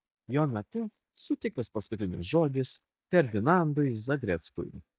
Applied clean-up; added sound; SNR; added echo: neural mask model DeepFilterNet 3.